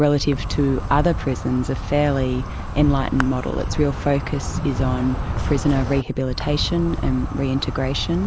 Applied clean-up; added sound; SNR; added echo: none; Insect; 4 dB; none.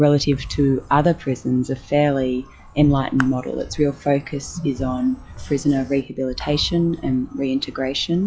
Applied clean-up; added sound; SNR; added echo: classical method log-MMSE.